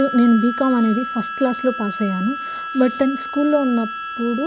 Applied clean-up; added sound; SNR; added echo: none; Harmonica; 9 dB; none.